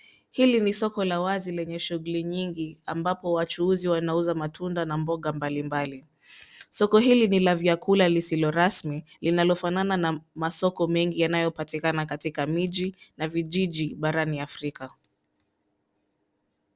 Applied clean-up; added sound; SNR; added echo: none; none; none; none.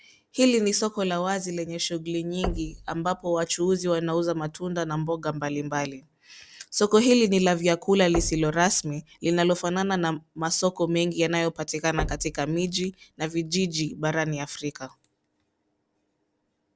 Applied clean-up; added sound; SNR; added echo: none; Knock; 13 dB; none.